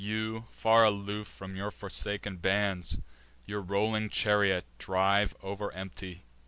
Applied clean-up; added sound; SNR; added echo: none; none; none; none.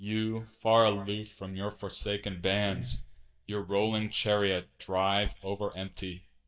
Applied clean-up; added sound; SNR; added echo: neural mask model DeepFilterNet 3.